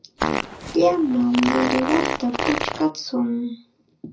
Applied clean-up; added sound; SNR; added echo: none; Fart; 3 dB; reverberation time 0.4 s.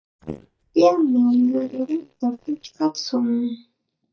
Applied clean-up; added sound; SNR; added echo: neural mask model DeepFilterNet 3.